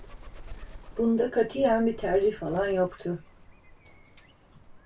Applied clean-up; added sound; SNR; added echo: none; Bird; 16 dB; reverberation time 0.2 s.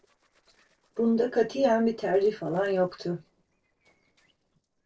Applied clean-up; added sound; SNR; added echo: neural separator model SepFormer DNS4.